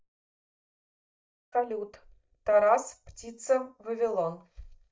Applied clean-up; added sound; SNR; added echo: neural mask model DeepFilterNet 3.